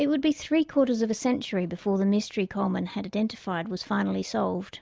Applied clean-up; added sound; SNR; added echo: none; none; none; none.